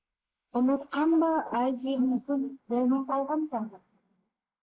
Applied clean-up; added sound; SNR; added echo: neural mask model Resemble Enhance denoiser.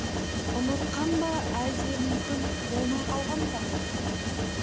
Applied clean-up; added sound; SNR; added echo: none; Mechanisms; -3 dB; none.